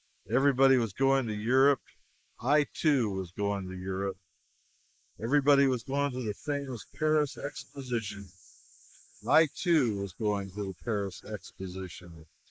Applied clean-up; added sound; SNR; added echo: neural mask model Resemble Enhance denoiser.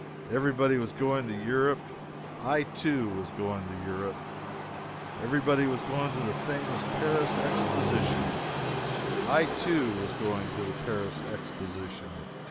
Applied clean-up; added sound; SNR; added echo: none; Train; 3 dB; none.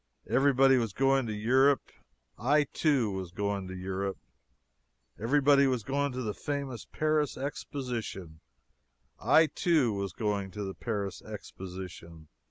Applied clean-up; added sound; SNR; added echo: none; none; none; none.